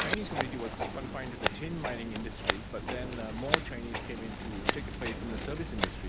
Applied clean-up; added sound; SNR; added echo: none; Scissors; -4 dB; none.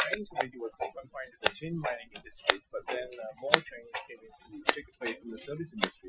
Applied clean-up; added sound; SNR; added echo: classical method Wiener filter.